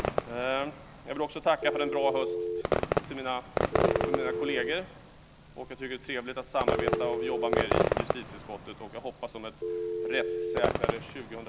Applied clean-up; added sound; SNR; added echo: none; Fireworks + Telephone; -3 dB; none.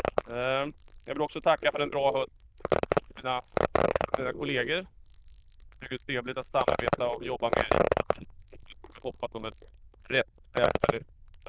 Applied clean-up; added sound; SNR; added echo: neural diffusion model UNIVERSE++.